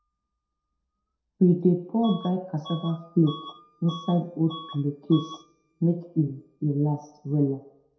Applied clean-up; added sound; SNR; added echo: none; Bus / Alarm; 19 dB; reverberation time 0.6 s.